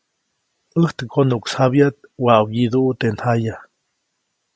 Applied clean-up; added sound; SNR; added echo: none; none; none; none.